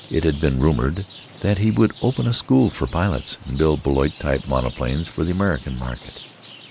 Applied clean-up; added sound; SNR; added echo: none; Rain; 19 dB; none.